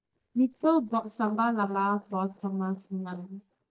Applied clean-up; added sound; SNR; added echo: neural mask model DeepFilterNet 3.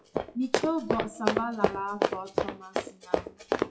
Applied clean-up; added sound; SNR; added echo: classical method WPE with log-MMSE.